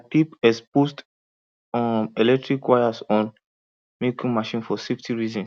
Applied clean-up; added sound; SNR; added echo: none; none; none; none.